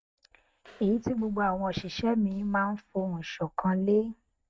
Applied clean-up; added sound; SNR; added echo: neural mask model RNNoise.